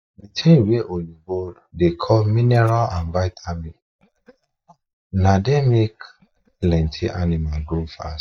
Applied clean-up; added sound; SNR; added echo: neural mask model DeepFilterNet 3.